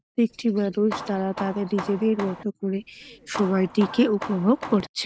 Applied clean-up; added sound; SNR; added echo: none; Hammer; 13 dB; none.